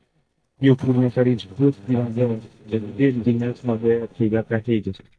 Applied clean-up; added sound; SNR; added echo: neural mask model DeepFilterNet 3.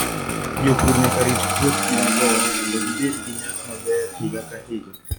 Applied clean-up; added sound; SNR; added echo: classical method log-MMSE.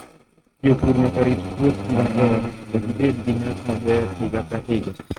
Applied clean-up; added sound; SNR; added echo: neural mask model RNNoise.